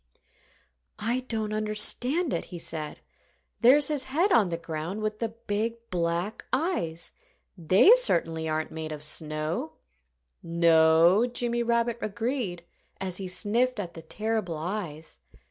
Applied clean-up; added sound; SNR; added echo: none; none; none; none.